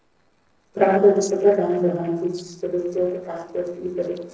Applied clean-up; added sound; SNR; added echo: neural separator model SepFormer DNS4.